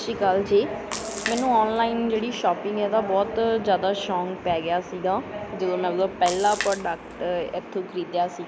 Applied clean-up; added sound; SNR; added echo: none; Splash, splatter; 12 dB; none.